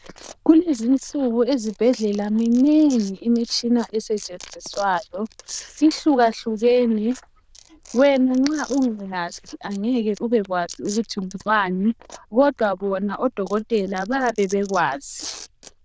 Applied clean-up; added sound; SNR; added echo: neural diffusion model UNIVERSE++.